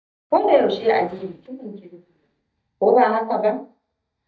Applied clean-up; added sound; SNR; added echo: neural mask model DeepFilterNet 3.